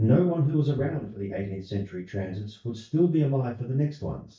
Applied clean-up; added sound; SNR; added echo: neural mask model DeepFilterNet 3.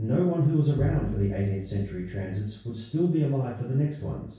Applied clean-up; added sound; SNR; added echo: none; Bowed string instrument; 12 dB; reverberation time 0.6 s.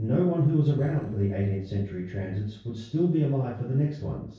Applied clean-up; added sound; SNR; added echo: neural separator model SepFormer DNS4.